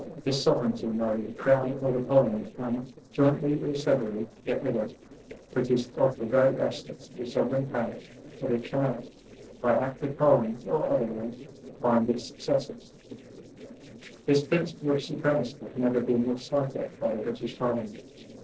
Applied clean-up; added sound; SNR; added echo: neural separator model SepFormer DNS4.